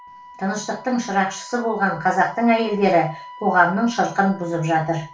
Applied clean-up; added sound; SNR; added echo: none; Wind instrument, woodwind instrument; 20 dB; reverberation time 0.3 s.